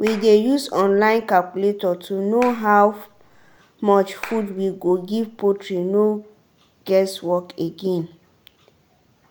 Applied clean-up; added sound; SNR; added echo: none; Clapping; 18 dB; none.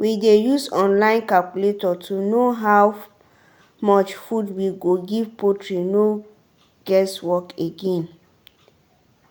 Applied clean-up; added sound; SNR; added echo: none; none; none; none.